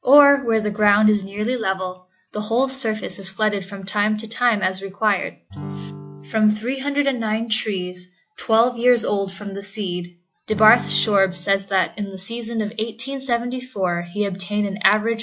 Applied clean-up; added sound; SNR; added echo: classical method log-MMSE.